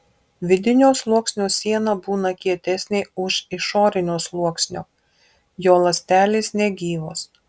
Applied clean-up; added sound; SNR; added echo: none; none; none; none.